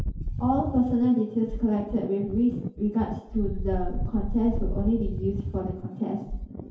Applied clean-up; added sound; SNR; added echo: none; Wind; 4 dB; reverberation time 2.4 s.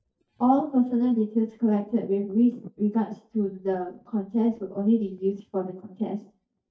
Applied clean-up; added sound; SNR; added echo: neural mask model DeepFilterNet 3.